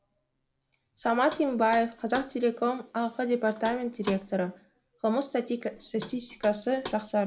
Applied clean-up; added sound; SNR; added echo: none; Knock; 17 dB; none.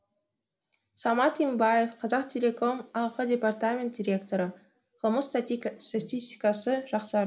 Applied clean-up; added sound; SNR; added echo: none; none; none; none.